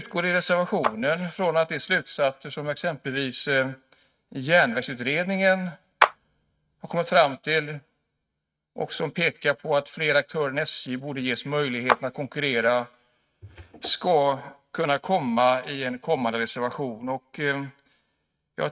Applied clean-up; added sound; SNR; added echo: neural mask model RNNoise.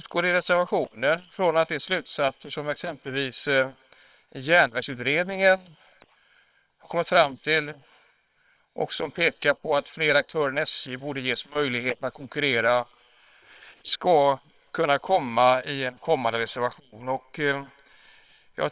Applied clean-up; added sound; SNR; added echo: neural separator model SepFormer WHAM!.